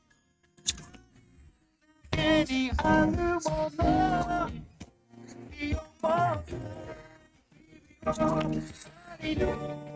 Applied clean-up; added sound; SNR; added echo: neural mask model RNNoise.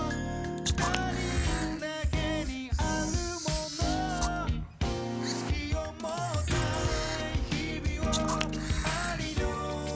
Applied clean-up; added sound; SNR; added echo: none; Camera; 11 dB; none.